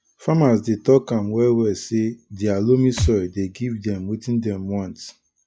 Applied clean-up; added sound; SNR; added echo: classical method log-MMSE.